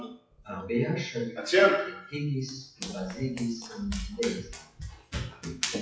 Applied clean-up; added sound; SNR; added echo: classical method WPE with log-MMSE.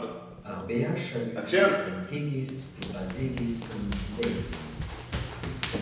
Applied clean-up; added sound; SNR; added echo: none; Run; -1 dB; reverberation time 0.9 s.